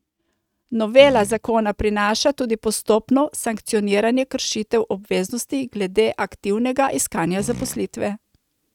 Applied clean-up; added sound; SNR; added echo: neural mask model RNNoise.